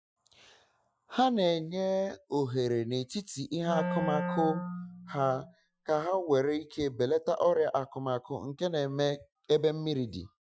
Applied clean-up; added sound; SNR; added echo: classical method Wiener filter.